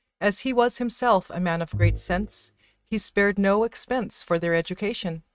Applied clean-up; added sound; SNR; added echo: neural mask model RNNoise.